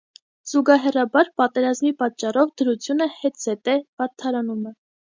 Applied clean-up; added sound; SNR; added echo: none; none; none; none.